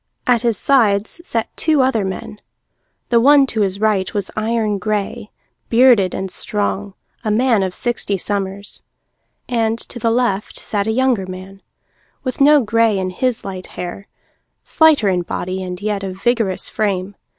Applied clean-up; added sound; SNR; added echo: none; none; none; none.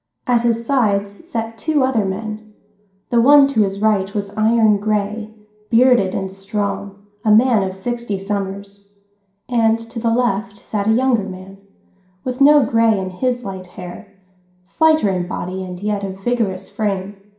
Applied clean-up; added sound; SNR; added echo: none; none; none; reverberation time 0.5 s.